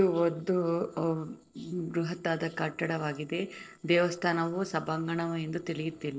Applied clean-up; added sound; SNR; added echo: neural separator model SepFormer DNS4.